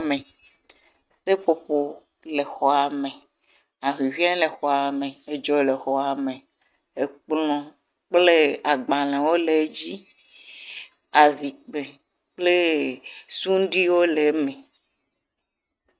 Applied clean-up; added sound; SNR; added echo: neural mask model RNNoise.